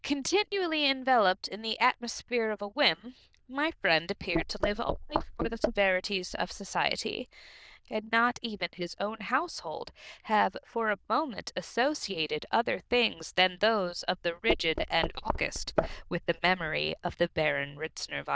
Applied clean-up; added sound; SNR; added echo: neural diffusion model UNIVERSE++.